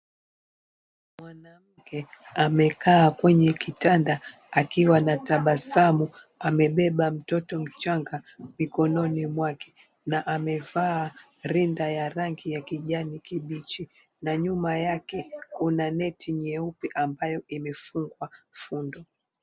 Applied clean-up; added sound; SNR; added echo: none; none; none; none.